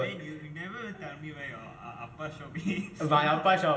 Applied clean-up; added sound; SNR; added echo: none; none; none; reverberation time 0.8 s.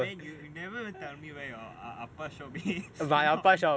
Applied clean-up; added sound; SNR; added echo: none; none; none; none.